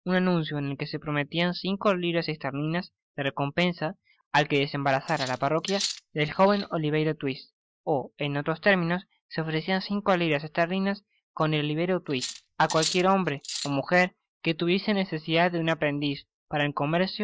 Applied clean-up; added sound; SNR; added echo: neural mask model DeepFilterNet 3.